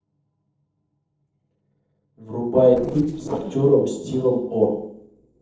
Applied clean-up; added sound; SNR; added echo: neural separator model SepFormer DNS4.